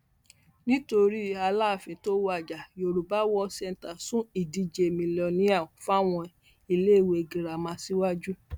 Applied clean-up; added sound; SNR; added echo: none; none; none; none.